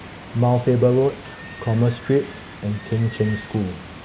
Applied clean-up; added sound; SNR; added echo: none; Water; 15 dB; none.